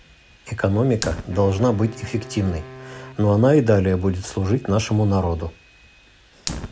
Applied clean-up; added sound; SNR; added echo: none; Wind instrument, woodwind instrument + Fire; 17 dB; none.